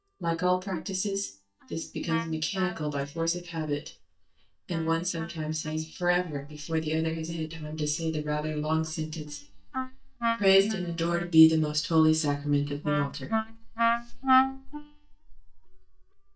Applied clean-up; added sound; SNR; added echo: neural mask model DeepFilterNet 3.